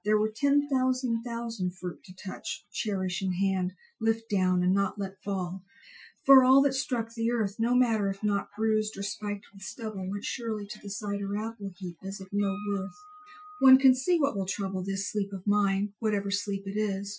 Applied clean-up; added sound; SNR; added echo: classical method Wiener filter.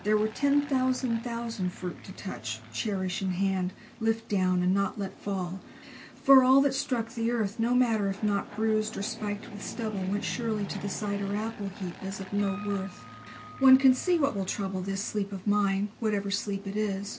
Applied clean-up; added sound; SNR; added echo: none; Acoustic guitar + Fixed-wing aircraft, airplane; 18 dB; none.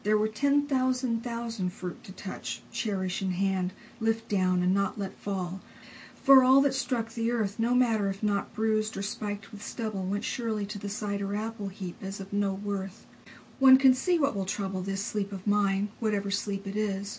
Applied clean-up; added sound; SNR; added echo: none; none; none; none.